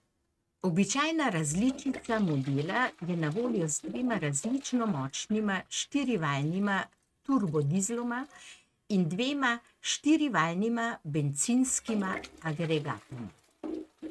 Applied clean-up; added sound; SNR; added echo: neural mask model RNNoise.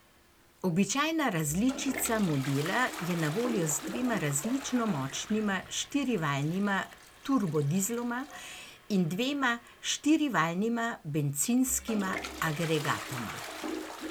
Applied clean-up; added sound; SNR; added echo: none; Toilet flush; 13 dB; none.